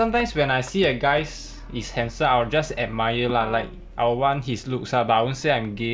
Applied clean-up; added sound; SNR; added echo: none; Motor vehicle (road); 16 dB; none.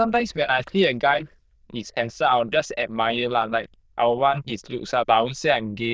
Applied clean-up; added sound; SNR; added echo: neural diffusion model UNIVERSE++.